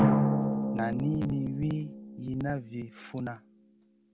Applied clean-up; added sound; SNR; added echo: none; Drum; -3 dB; none.